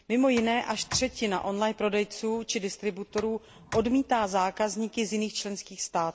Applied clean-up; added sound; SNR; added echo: none; Tick; 16 dB; none.